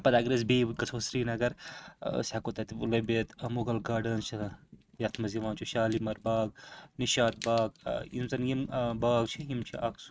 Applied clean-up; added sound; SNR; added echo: neural mask model RNNoise.